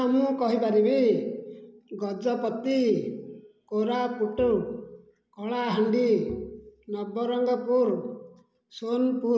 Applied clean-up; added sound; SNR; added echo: none; Bowed string instrument; 18 dB; none.